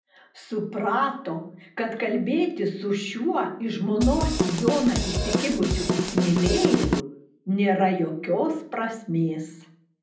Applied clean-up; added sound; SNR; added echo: none; Drum / Drum kit; -1 dB; reverberation time 0.6 s.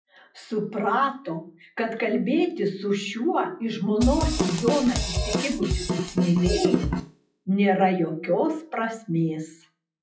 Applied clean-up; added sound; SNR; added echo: classical method WPE with log-MMSE.